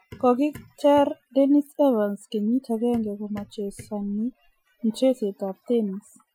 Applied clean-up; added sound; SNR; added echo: classical method Wiener filter.